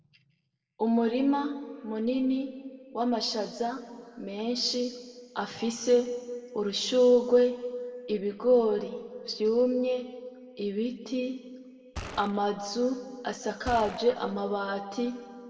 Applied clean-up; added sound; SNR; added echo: none; Gunshot, gunfire; 12 dB; reverberation time 1.7 s.